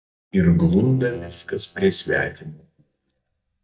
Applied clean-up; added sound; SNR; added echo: neural mask model DeepFilterNet 3.